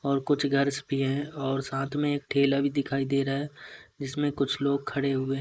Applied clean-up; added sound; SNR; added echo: neural mask model Resemble Enhance denoiser.